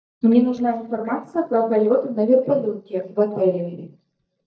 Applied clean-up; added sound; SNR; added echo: neural mask model DeepFilterNet 3.